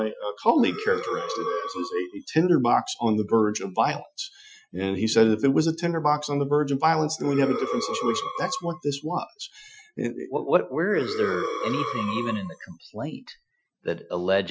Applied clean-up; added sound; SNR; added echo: classical method Wiener filter.